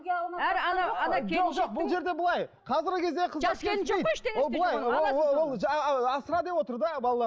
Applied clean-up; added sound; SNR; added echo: none; none; none; none.